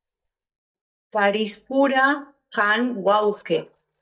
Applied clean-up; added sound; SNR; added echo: neural mask model DeepFilterNet 3.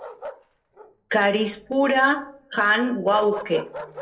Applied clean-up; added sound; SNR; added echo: none; Bark; 16 dB; reverberation time 0.2 s.